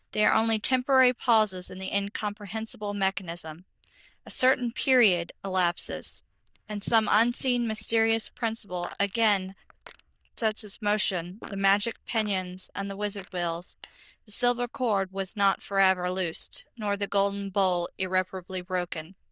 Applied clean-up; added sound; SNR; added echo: neural diffusion model UNIVERSE++.